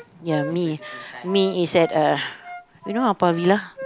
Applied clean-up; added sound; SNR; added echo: none; Wind instrument, woodwind instrument; 15 dB; none.